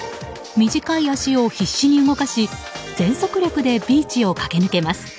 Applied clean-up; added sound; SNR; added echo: none; none; none; none.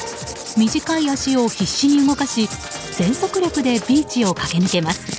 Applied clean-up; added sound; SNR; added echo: none; Writing; 13 dB; none.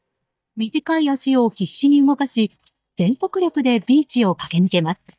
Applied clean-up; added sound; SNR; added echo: neural mask model DeepFilterNet 3.